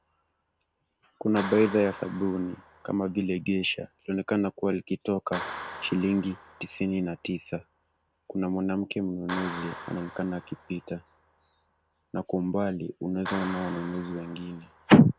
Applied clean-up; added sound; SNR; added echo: none; Clapping; 15 dB; none.